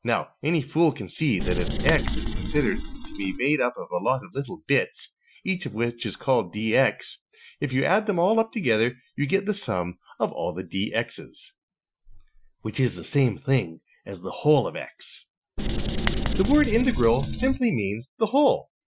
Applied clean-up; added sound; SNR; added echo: classical method Wiener filter.